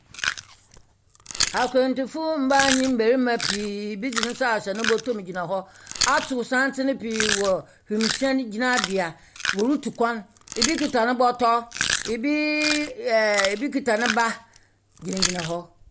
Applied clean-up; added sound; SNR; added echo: none; Chewing, mastication; 6 dB; none.